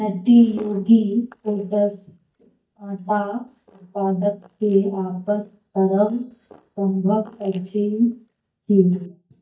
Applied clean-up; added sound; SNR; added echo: neural mask model DeepFilterNet 3.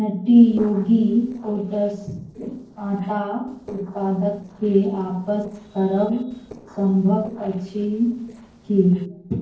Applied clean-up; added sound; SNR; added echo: neural separator model SepFormer DNS4.